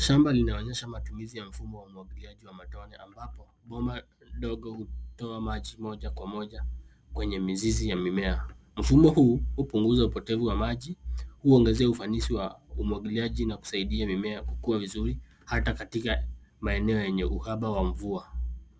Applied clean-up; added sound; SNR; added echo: none; none; none; none.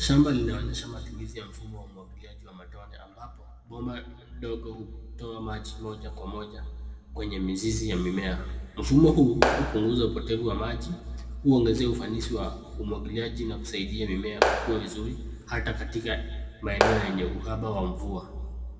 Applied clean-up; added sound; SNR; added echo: none; Clapping; 0 dB; reverberation time 1.5 s.